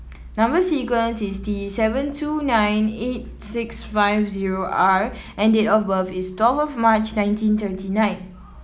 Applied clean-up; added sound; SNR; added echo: none; none; none; none.